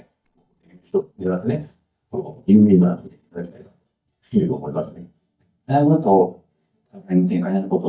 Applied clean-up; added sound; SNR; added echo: neural mask model DeepFilterNet 3.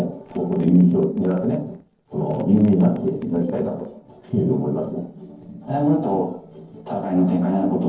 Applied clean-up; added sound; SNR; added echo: neural separator model SepFormer DNS4.